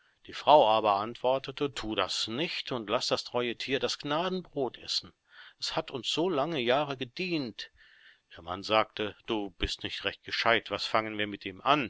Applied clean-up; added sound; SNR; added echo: none; none; none; none.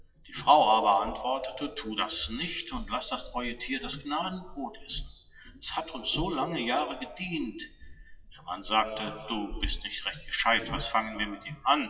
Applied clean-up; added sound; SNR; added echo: classical method WPE with log-MMSE.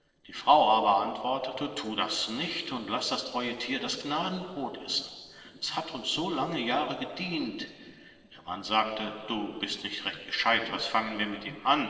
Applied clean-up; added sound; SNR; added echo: neural separator model SepFormer DNS4.